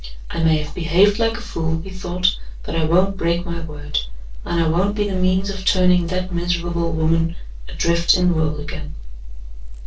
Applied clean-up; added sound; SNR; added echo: neural separator model SepFormer DNS4.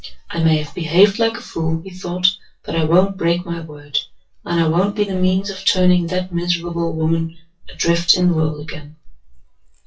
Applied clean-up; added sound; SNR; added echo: classical method WPE with log-MMSE.